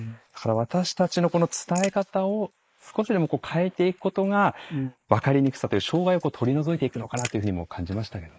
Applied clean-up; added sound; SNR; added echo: neural mask model Resemble Enhance denoiser.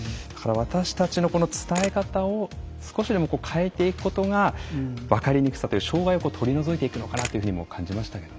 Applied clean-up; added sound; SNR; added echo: none; Camera; 15 dB; none.